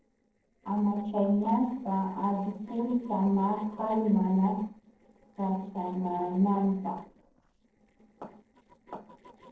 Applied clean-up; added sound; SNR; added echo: neural separator model SepFormer DNS4.